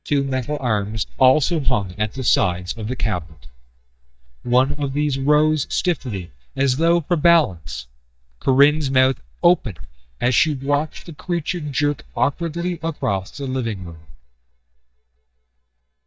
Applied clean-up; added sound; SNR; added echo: neural mask model DeepFilterNet 3.